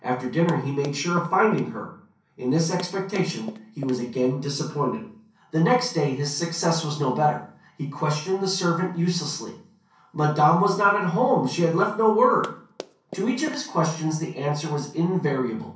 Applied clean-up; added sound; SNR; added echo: none; Run; 16 dB; reverberation time 0.6 s.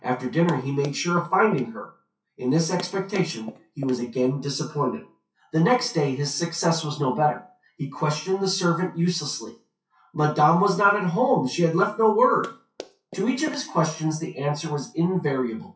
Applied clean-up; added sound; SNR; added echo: classical method WPE with log-MMSE.